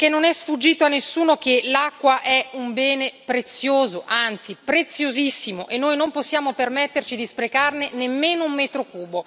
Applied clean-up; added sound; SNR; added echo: none; none; none; none.